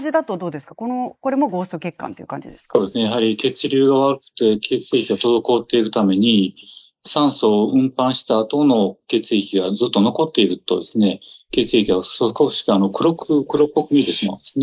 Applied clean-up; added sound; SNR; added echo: neural mask model Resemble Enhance denoiser.